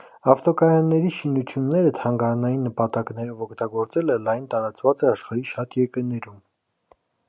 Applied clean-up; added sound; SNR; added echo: none; none; none; none.